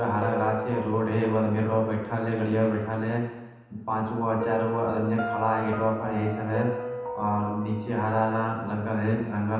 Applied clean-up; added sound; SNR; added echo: none; Piano; 10 dB; reverberation time 1.1 s.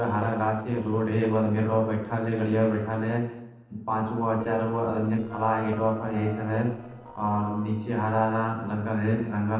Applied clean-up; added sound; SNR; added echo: neural separator model SepFormer DNS4.